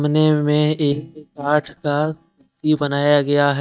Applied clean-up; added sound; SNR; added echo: neural mask model DeepFilterNet 3.